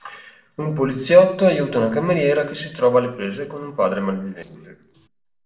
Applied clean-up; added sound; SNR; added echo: neural separator model SepFormer DNS4.